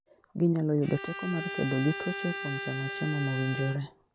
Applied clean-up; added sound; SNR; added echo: none; Bowed string instrument; 8 dB; none.